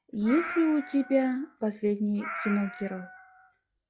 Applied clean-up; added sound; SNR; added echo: classical method log-MMSE.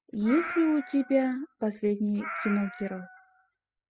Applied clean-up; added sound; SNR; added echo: classical method spectral subtraction.